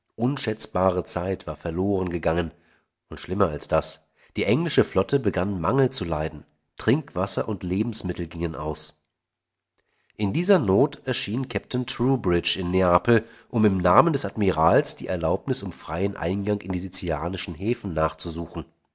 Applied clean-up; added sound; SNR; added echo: none; none; none; none.